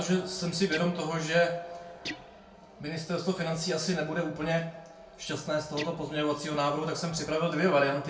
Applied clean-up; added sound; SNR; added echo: none; Guitar; 16 dB; reverberation time 0.3 s.